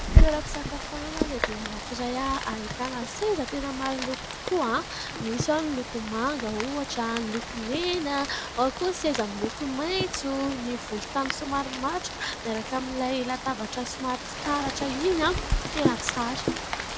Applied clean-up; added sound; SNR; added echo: none; Rain; 0 dB; none.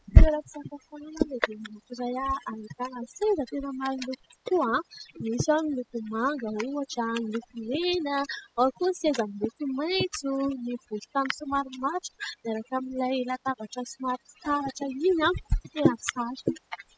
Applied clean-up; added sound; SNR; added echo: classical method spectral subtraction.